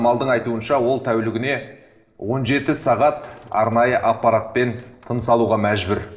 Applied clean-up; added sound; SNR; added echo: neural separator model SepFormer DNS4.